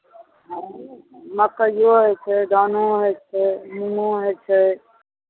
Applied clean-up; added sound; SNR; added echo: none; none; none; none.